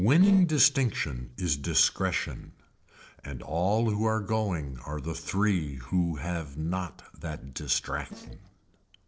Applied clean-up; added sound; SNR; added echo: neural separator model SepFormer DNS4.